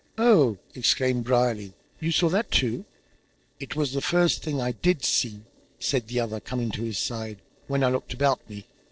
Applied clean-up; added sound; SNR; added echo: neural separator model SepFormer DNS4.